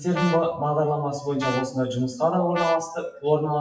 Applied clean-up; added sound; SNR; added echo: classical method WPE with log-MMSE.